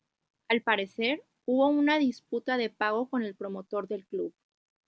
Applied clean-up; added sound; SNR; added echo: none; none; none; none.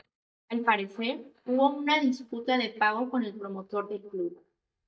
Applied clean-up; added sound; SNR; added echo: neural mask model DeepFilterNet 3.